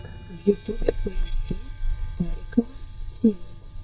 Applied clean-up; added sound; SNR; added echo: neural mask model DeepFilterNet 3.